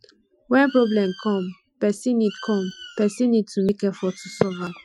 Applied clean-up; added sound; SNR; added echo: classical method Wiener filter.